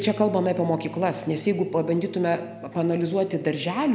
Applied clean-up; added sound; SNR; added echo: none; Bass guitar; 18 dB; none.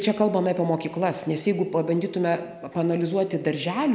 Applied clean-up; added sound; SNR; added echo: none; none; none; none.